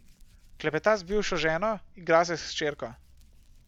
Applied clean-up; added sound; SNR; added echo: none; Hands; 14 dB; none.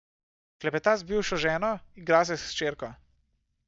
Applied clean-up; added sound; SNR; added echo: neural mask model DeepFilterNet 3.